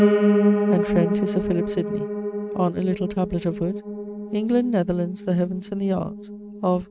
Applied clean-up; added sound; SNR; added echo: neural mask model RNNoise.